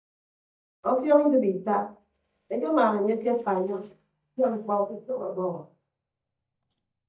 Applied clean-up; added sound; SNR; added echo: neural mask model DeepFilterNet 3.